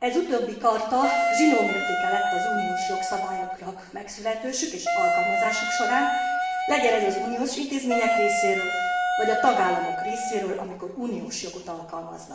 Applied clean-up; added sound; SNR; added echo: none; Wind instrument, woodwind instrument; -2 dB; reverberation time 0.9 s.